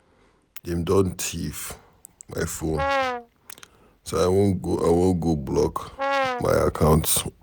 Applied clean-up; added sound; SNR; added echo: none; Brass instrument; 2 dB; none.